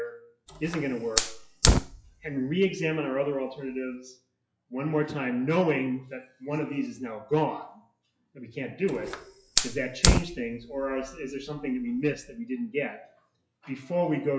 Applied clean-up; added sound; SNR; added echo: classical method log-MMSE.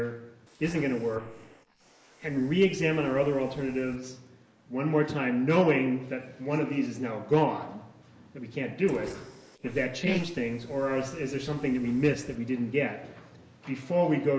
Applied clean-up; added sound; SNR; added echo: neural mask model Resemble Enhance denoiser.